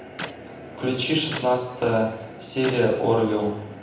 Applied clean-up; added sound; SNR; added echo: none; Clapping; 16 dB; reverberation time 0.8 s.